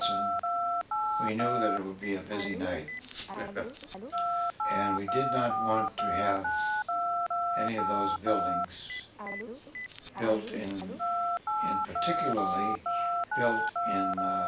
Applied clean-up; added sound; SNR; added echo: none; Telephone; -4 dB; none.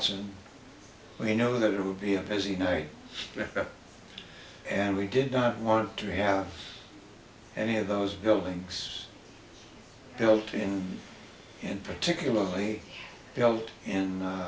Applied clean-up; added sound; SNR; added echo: none; none; none; none.